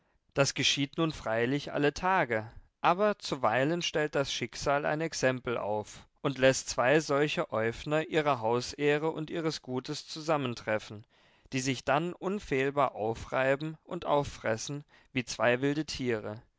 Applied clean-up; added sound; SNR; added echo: none; none; none; none.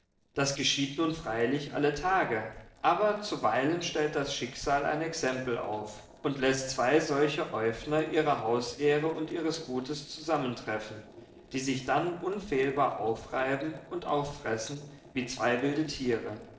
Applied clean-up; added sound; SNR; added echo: neural separator model SepFormer DNS4.